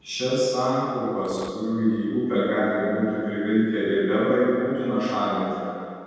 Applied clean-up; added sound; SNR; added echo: neural separator model SepFormer DNS4.